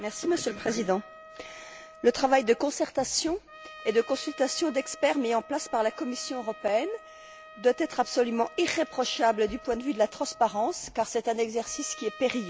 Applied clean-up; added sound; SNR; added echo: none; Trumpet; 19 dB; none.